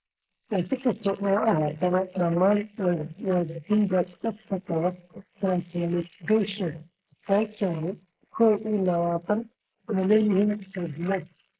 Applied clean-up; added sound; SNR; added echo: neural mask model Resemble Enhance denoiser.